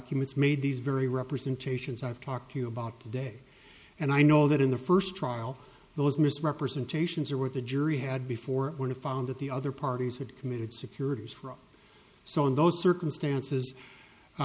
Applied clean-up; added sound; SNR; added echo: none; none; none; none.